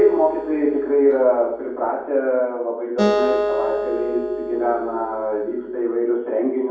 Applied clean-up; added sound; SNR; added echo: none; Acoustic guitar; 6 dB; reverberation time 1.2 s.